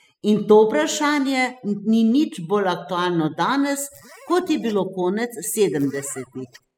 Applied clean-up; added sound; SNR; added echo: classical method spectral subtraction.